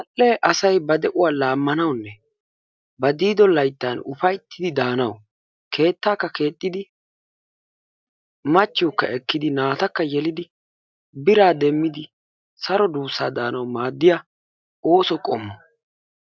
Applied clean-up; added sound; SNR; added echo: none; none; none; none.